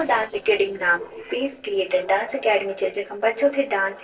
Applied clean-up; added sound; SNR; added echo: neural separator model SepFormer DNS4.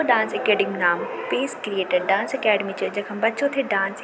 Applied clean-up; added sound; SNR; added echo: none; none; none; none.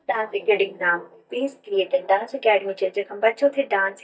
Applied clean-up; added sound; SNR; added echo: neural mask model DeepFilterNet 3.